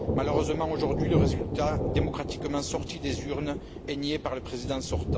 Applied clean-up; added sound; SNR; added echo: none; Thunder; -2 dB; none.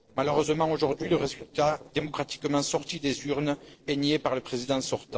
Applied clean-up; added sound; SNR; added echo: neural separator model SepFormer DNS4.